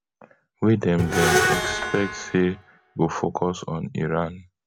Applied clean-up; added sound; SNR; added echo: none; Screech; 1 dB; none.